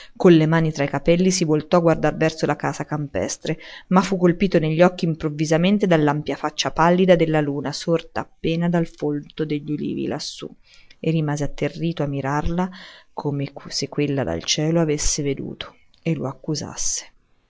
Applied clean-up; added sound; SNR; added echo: none; none; none; none.